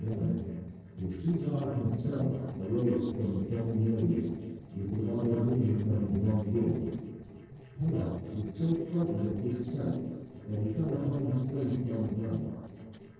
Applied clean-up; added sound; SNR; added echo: neural separator model SepFormer DNS4.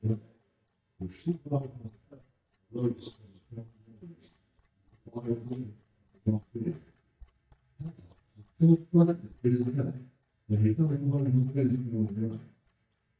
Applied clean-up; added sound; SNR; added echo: neural mask model DeepFilterNet 3.